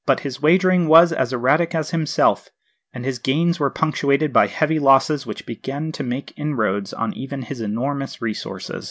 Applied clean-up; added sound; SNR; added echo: none; none; none; none.